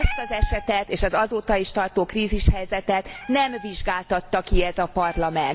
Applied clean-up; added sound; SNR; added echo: none; Meow; 18 dB; none.